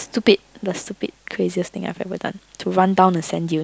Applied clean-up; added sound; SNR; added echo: none; none; none; none.